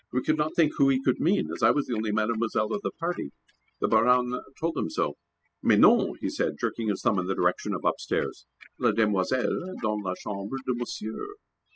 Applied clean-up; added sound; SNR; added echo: classical method spectral subtraction.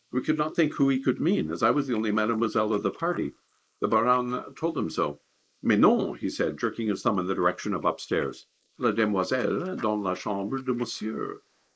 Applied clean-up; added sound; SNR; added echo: neural mask model Resemble Enhance denoiser.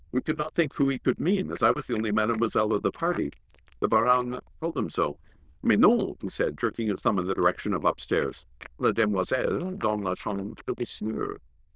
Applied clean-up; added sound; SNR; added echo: neural diffusion model UNIVERSE++.